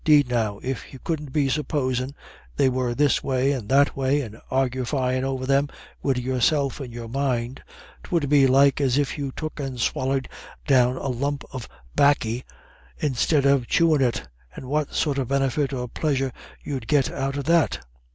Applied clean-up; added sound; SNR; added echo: none; none; none; none.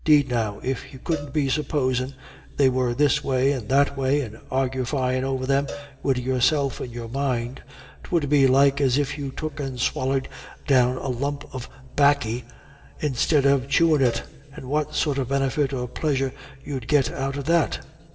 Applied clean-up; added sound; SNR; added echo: none; Cowbell; 19 dB; reverberation time 2.3 s.